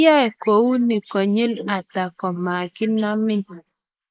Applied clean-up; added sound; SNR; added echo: neural mask model Resemble Enhance denoiser.